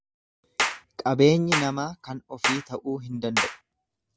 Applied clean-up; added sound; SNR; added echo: none; Clapping; 4 dB; none.